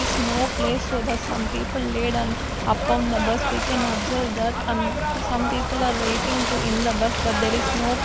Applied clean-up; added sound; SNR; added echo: none; Ocean / Boat, Water vehicle; -1 dB; none.